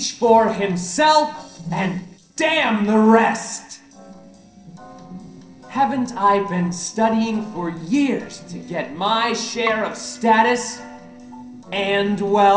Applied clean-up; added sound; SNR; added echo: neural separator model SepFormer DNS4.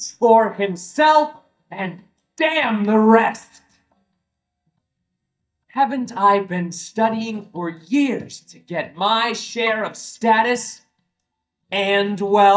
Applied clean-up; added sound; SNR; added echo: neural mask model DeepFilterNet 3.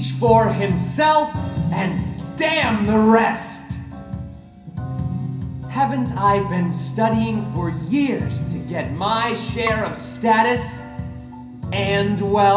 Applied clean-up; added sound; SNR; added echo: none; Bowed string instrument; 16 dB; reverberation time 0.6 s.